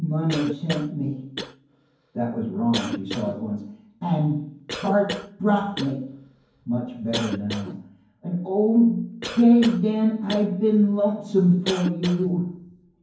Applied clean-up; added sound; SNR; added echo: none; Cough; 12 dB; reverberation time 0.9 s.